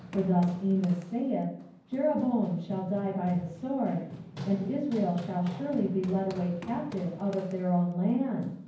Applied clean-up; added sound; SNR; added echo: none; Run; 15 dB; reverberation time 0.9 s.